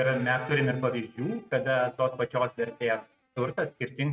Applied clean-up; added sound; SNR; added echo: neural mask model RNNoise.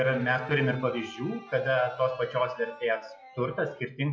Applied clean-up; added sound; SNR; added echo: classical method log-MMSE.